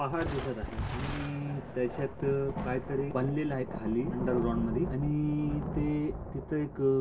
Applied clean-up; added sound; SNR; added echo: none; Thunder; 6 dB; reverberation time 0.2 s.